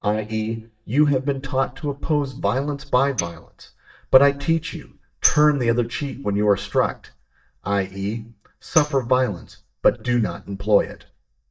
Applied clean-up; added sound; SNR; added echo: neural mask model DeepFilterNet 3.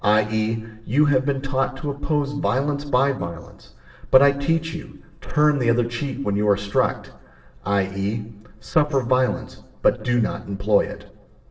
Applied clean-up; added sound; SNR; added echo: neural separator model SepFormer DNS4.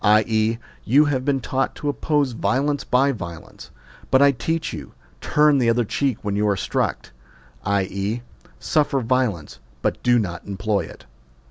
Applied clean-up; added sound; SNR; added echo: none; none; none; none.